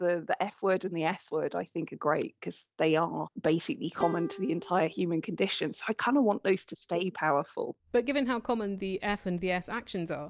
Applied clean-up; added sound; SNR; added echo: none; Plucked string instrument; 17 dB; none.